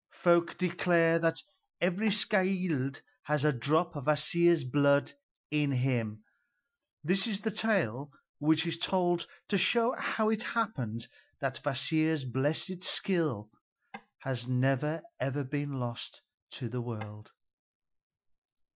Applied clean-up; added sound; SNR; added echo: classical method Wiener filter.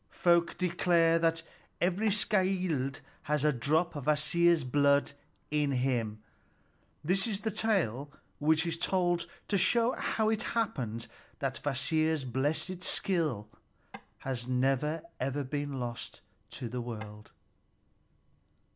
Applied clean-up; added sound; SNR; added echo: none; Tap / Wood; 19 dB; none.